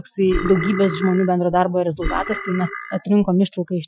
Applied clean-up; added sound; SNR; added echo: classical method Wiener filter.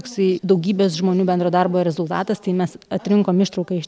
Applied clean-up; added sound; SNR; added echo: none; none; none; none.